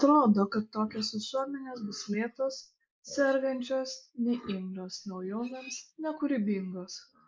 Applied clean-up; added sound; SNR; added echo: neural mask model Resemble Enhance denoiser.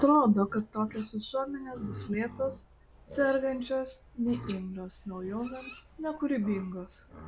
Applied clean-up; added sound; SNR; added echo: none; Livestock, farm animals, working animals; 17 dB; none.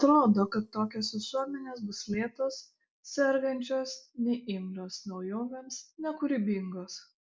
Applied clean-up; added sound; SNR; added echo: none; none; none; none.